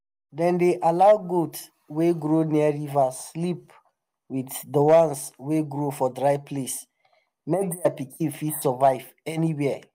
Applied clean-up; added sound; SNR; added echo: none; none; none; none.